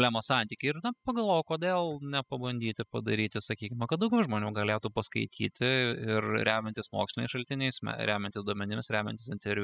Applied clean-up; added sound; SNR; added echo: classical method spectral subtraction.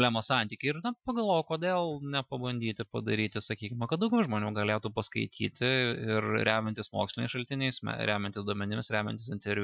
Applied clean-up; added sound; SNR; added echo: classical method Wiener filter.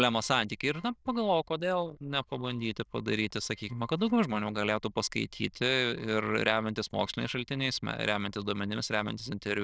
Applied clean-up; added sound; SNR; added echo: neural diffusion model UNIVERSE++.